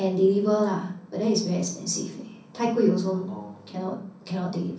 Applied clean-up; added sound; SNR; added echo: none; none; none; reverberation time 0.6 s.